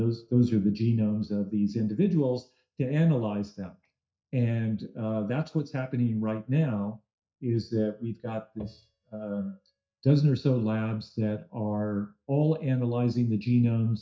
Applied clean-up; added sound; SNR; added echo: neural mask model DeepFilterNet 3.